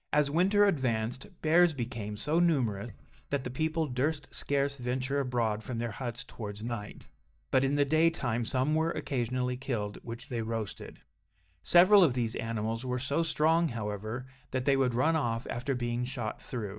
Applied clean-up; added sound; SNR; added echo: neural mask model DeepFilterNet 3.